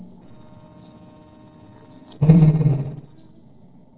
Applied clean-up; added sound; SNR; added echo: neural separator model SepFormer DNS4.